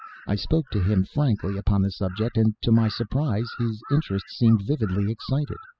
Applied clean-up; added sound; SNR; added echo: classical method spectral subtraction.